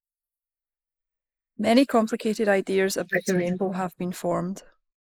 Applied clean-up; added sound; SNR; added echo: neural mask model Resemble Enhance denoiser.